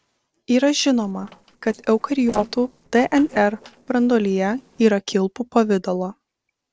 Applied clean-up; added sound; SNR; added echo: neural separator model SepFormer DNS4.